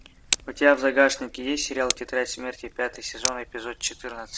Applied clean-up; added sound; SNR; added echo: none; Tick; 9 dB; none.